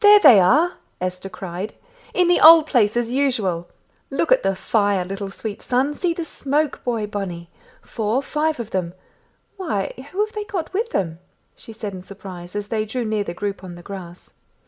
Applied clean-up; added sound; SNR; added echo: none; none; none; none.